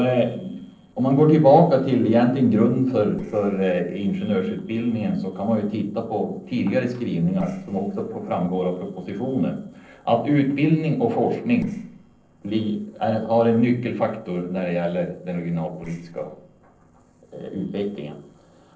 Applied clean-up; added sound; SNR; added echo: neural separator model SepFormer DNS4.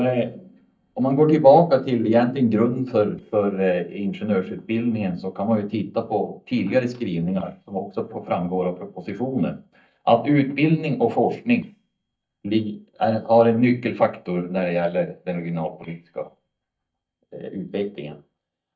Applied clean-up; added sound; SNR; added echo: neural mask model DeepFilterNet 3.